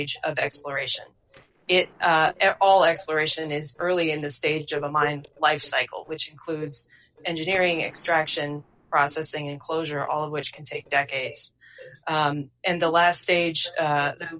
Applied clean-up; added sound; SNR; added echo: neural separator model SepFormer DNS4.